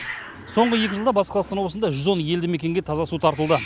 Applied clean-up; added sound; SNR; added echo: none; Hiss; 15 dB; none.